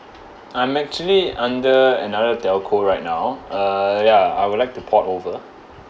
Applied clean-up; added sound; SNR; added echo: none; none; none; none.